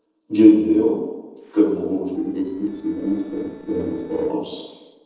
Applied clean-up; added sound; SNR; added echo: neural separator model SepFormer DNS4.